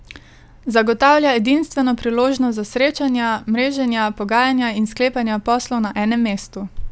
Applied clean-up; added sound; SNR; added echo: none; none; none; none.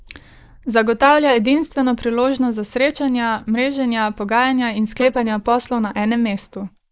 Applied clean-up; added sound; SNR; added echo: neural mask model Resemble Enhance denoiser.